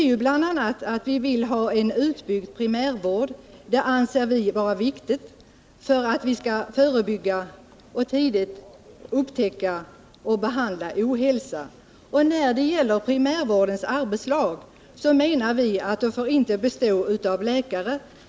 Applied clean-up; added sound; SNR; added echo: none; none; none; none.